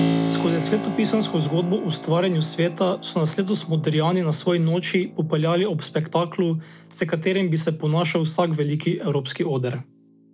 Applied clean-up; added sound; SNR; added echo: none; Keyboard (musical); 9 dB; none.